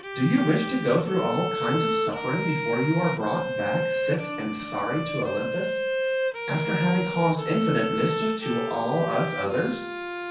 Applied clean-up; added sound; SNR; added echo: none; Bowed string instrument; 3 dB; reverberation time 0.6 s.